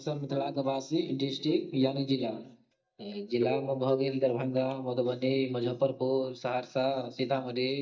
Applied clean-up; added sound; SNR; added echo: neural mask model DeepFilterNet 3.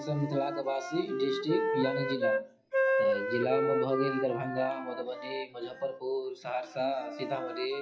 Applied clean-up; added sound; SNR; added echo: classical method WPE with log-MMSE.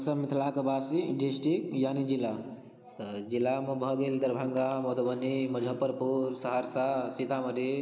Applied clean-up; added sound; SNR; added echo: none; none; none; none.